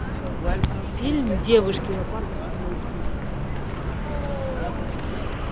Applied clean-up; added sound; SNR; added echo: none; Car; -2 dB; none.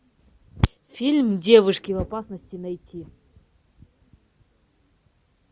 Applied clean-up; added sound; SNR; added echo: none; none; none; none.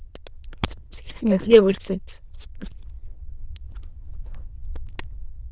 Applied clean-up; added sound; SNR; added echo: neural diffusion model UNIVERSE++.